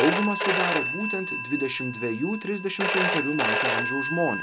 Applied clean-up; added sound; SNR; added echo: none; Telephone; 0 dB; none.